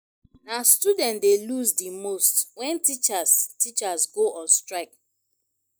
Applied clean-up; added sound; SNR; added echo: neural mask model DeepFilterNet 3.